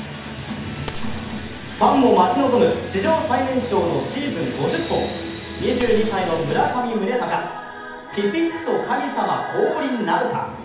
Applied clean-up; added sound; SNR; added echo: none; Gunshot, gunfire; 16 dB; reverberation time 0.8 s.